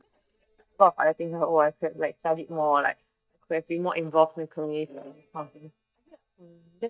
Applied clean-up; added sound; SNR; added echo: neural mask model DeepFilterNet 3.